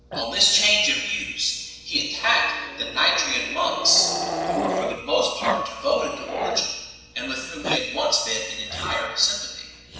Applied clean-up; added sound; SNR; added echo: none; Growling; 9 dB; reverberation time 1.0 s.